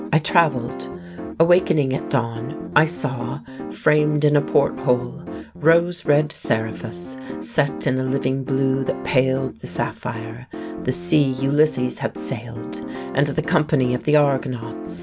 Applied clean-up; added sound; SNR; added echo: none; Piano; 10 dB; none.